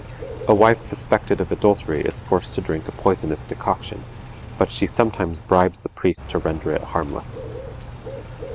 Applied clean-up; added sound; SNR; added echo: none; Bird / Rain; 13 dB; none.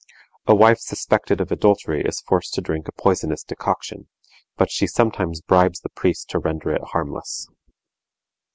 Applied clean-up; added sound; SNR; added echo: none; none; none; none.